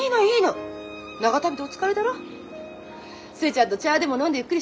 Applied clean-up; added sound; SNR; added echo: none; none; none; none.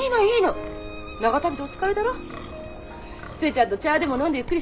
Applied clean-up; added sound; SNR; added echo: none; Wind; 14 dB; none.